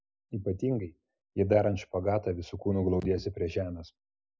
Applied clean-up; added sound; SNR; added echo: none; none; none; none.